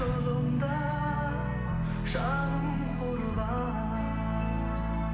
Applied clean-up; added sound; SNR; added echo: none; none; none; reverberation time 2.0 s.